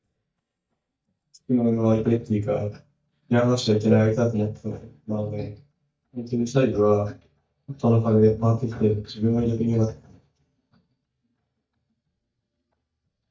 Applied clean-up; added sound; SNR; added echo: neural mask model DeepFilterNet 3.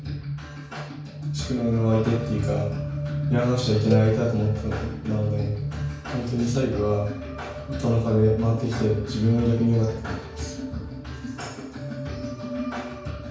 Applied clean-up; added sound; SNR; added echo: none; Cowbell; 10 dB; reverberation time 0.5 s.